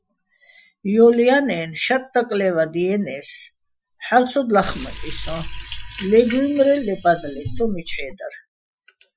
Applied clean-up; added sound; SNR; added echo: classical method Wiener filter.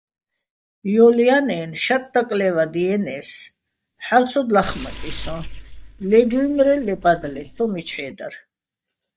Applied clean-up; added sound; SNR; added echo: neural mask model DeepFilterNet 3.